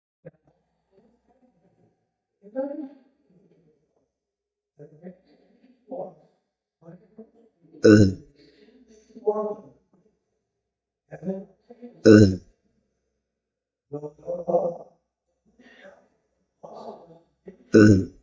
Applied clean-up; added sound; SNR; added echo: neural mask model DeepFilterNet 3.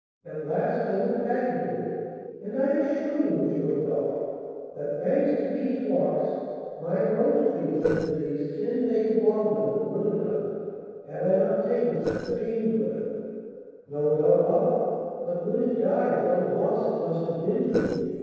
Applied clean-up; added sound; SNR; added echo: neural separator model SepFormer DNS4.